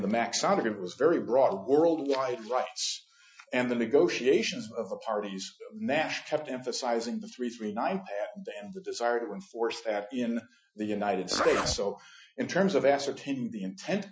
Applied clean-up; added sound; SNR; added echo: classical method Wiener filter.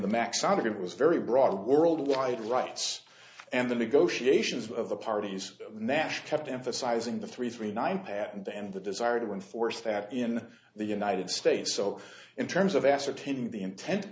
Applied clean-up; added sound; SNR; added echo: none; none; none; none.